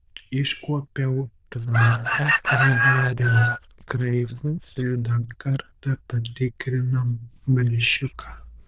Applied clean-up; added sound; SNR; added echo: neural diffusion model UNIVERSE++.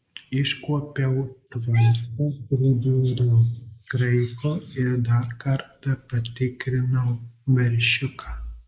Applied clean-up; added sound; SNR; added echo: neural mask model Resemble Enhance denoiser.